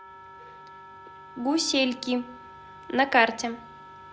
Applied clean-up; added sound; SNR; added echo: none; Wind instrument, woodwind instrument; 18 dB; none.